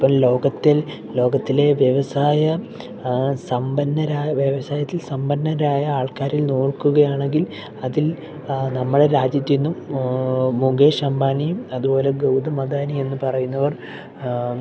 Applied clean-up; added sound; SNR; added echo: none; none; none; none.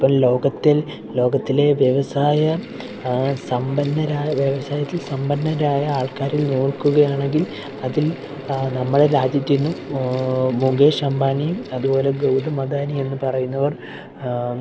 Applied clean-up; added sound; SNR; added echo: none; Mechanical fan; 18 dB; none.